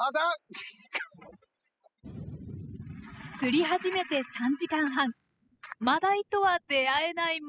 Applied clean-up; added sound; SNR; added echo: classical method spectral subtraction.